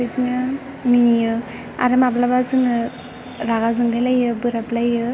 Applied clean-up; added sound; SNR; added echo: none; none; none; none.